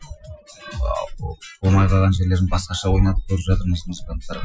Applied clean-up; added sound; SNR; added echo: classical method Wiener filter.